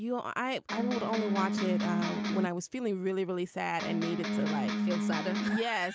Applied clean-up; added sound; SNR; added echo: none; Electric guitar; -2 dB; none.